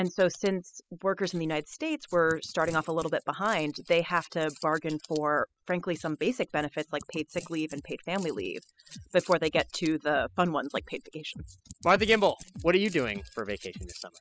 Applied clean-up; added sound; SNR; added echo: classical method spectral subtraction.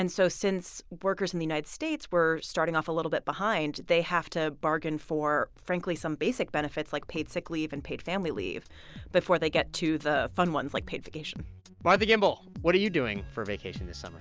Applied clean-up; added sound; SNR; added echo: none; none; none; none.